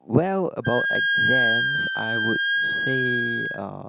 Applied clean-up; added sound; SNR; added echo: none; Wind instrument, woodwind instrument; -4 dB; none.